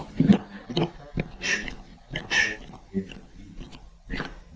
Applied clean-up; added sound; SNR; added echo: neural mask model DeepFilterNet 3.